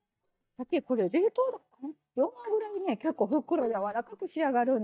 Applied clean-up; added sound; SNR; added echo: neural mask model DeepFilterNet 3.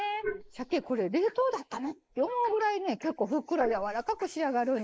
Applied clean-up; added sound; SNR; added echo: neural mask model Resemble Enhance denoiser.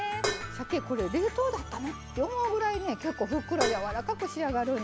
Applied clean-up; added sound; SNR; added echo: none; Dishes, pots, and pans; 4 dB; none.